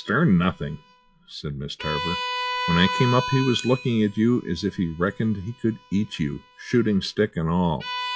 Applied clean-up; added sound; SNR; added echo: classical method log-MMSE.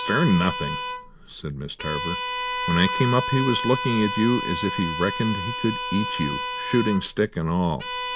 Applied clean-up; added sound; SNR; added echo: none; Bowed string instrument; 5 dB; none.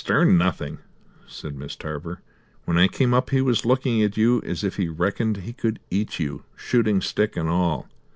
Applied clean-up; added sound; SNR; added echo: none; none; none; none.